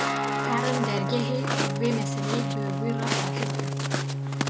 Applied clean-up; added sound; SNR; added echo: none; Guitar + Walk, footsteps; -4 dB; none.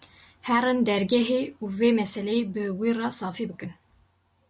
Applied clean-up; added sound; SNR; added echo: none; none; none; none.